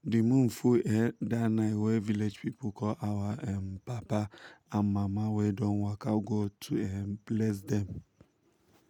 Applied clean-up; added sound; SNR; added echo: none; none; none; none.